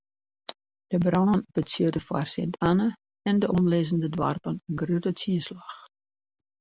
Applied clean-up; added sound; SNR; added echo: none; none; none; none.